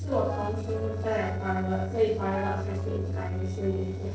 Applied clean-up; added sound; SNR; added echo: neural separator model SepFormer DNS4.